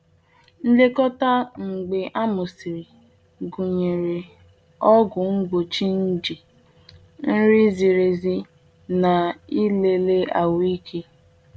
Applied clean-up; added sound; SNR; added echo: none; none; none; none.